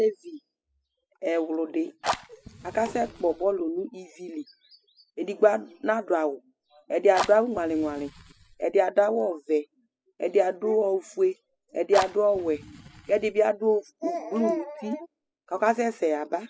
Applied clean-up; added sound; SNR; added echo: classical method spectral subtraction.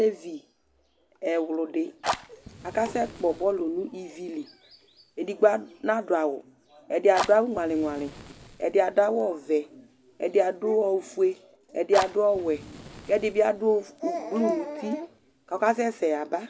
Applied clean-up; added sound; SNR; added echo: none; Fire; 13 dB; none.